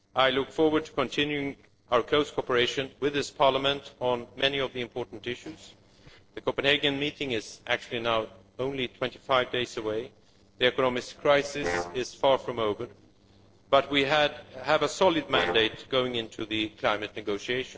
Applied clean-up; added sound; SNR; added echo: neural separator model SepFormer DNS4.